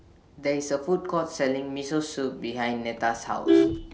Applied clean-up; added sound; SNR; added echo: none; Vehicle horn, car horn, honking; 1 dB; none.